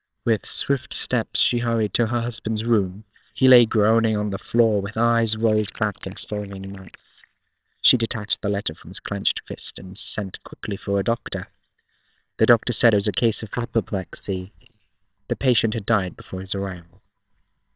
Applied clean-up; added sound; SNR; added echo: neural separator model SepFormer WHAMR!.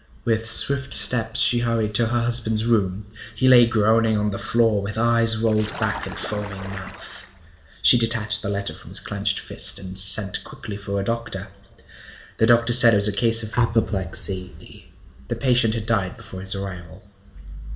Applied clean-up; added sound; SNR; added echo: none; Splash, splatter; 13 dB; reverberation time 2.0 s.